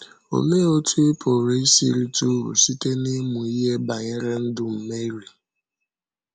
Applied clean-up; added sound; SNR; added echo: none; none; none; none.